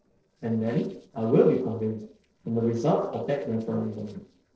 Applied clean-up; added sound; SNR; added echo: neural separator model SepFormer DNS4.